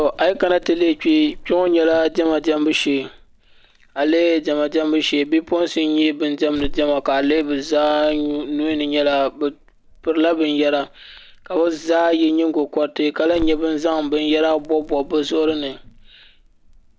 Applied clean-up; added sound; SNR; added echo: none; Crackle; 19 dB; none.